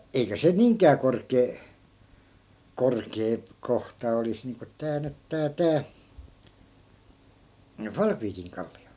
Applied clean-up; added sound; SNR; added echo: none; none; none; none.